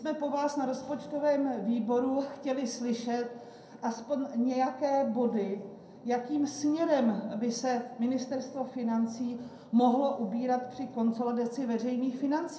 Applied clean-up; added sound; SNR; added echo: none; none; none; reverberation time 0.6 s.